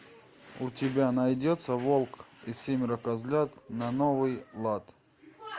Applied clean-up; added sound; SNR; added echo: none; none; none; none.